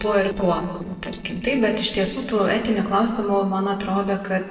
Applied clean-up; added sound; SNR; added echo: neural separator model SepFormer DNS4.